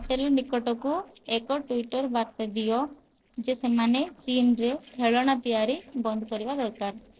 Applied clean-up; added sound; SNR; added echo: neural separator model SepFormer DNS4.